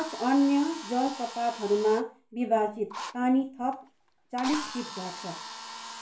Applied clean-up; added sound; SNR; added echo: none; Drill; 13 dB; reverberation time 0.3 s.